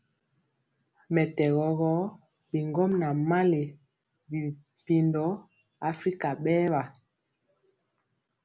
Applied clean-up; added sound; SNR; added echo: none; none; none; none.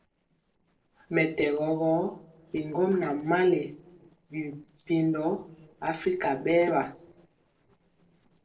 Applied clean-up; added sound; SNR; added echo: neural separator model SepFormer DNS4.